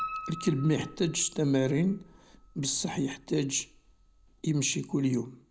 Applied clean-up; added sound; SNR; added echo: none; Piano; 16 dB; none.